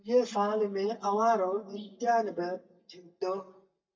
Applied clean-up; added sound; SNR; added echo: neural mask model DeepFilterNet 3.